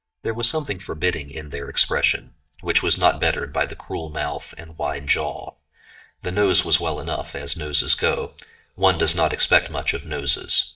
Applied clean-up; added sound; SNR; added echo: neural mask model DeepFilterNet 3.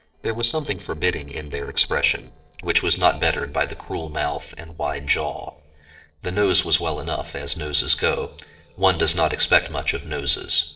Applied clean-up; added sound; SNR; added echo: neural separator model SepFormer DNS4.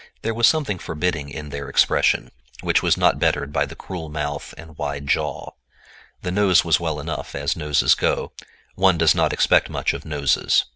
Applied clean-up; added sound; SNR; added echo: none; none; none; none.